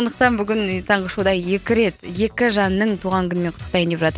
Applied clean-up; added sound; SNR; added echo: none; none; none; none.